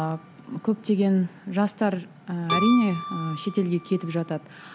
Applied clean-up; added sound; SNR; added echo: none; Keyboard (musical); 10 dB; none.